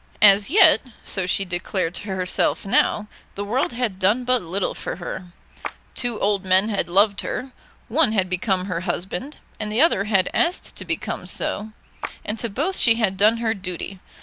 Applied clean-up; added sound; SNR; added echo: none; Clapping; 16 dB; none.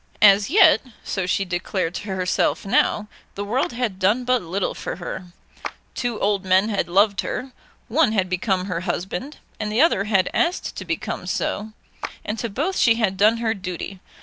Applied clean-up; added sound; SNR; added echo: neural separator model SepFormer DNS4.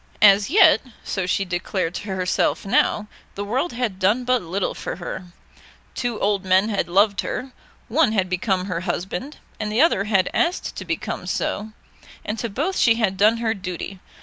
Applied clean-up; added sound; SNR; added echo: none; none; none; none.